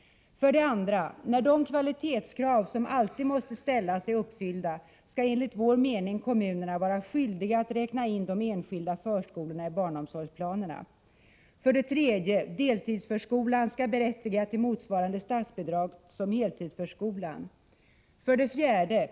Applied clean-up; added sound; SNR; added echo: none; none; none; none.